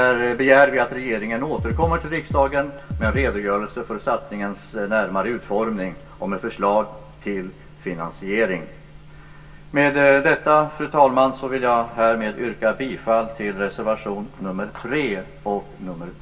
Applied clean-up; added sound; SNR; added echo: none; Drum kit; 6 dB; reverberation time 0.2 s.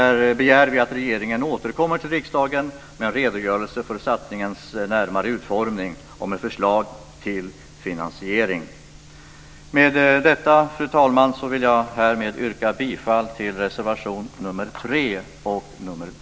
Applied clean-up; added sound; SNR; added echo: none; none; none; none.